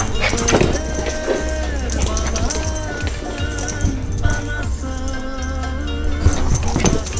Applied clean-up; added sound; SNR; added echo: none; Dog; -3 dB; reverberation time 0.4 s.